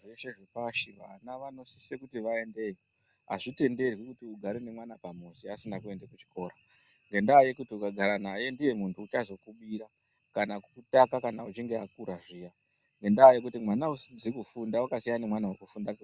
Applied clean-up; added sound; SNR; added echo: none; none; none; none.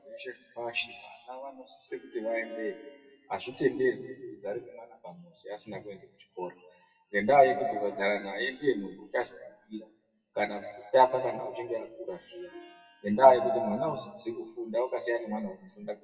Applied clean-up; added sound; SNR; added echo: classical method WPE with log-MMSE.